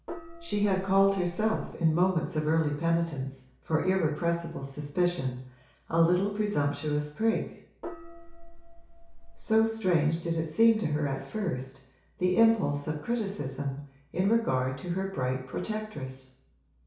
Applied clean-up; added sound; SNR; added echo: none; Gong; 12 dB; reverberation time 0.6 s.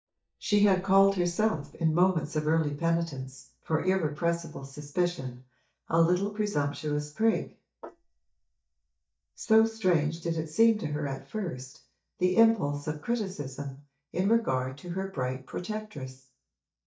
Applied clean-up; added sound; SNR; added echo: neural mask model DeepFilterNet 3.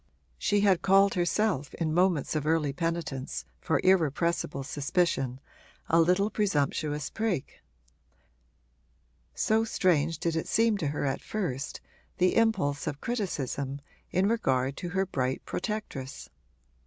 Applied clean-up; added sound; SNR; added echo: none; none; none; none.